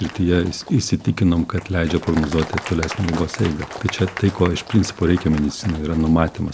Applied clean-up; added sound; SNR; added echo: none; Applause; 14 dB; none.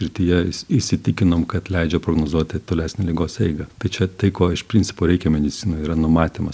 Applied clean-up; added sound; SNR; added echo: none; none; none; none.